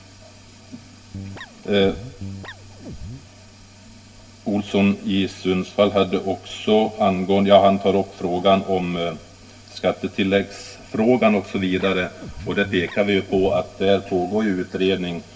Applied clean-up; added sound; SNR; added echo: none; Guitar; 14 dB; reverberation time 0.2 s.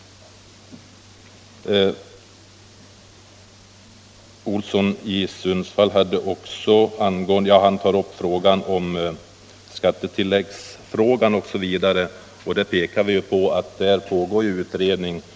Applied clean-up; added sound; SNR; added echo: none; none; none; none.